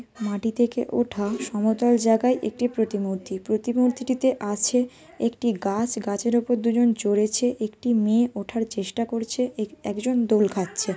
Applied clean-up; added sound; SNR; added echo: none; none; none; none.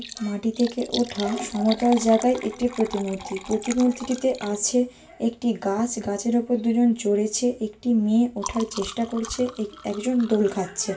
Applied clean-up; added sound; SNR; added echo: none; Liquid; 16 dB; reverberation time 0.2 s.